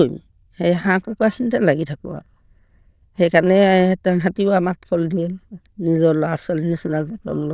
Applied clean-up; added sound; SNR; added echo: neural diffusion model UNIVERSE++.